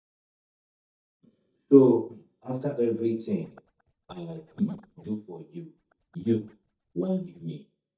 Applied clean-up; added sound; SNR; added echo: neural mask model DeepFilterNet 3.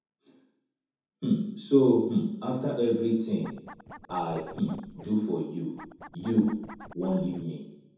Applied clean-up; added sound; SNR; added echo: none; Scratching (performance technique); 18 dB; reverberation time 0.9 s.